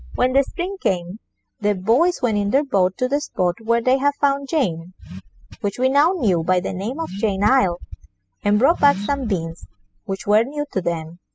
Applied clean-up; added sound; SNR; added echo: classical method spectral subtraction.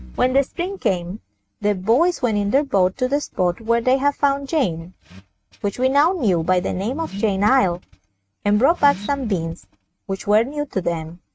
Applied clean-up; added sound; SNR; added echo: neural mask model RNNoise.